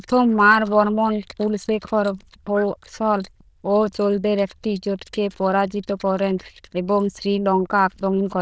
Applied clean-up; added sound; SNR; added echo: neural diffusion model UNIVERSE++.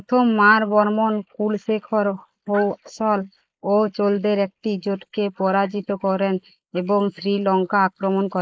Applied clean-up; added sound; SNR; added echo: neural mask model Resemble Enhance denoiser.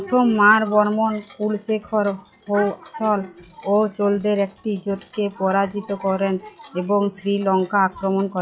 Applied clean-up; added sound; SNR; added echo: classical method log-MMSE.